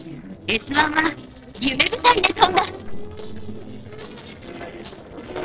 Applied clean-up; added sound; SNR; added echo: neural separator model SepFormer DNS4.